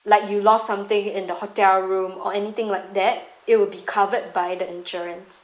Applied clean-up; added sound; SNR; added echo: neural mask model Resemble Enhance denoiser.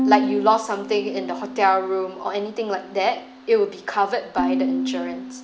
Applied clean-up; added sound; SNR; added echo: none; Bowed string instrument; 5 dB; none.